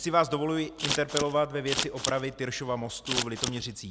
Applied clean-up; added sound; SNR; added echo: none; Scissors; 3 dB; none.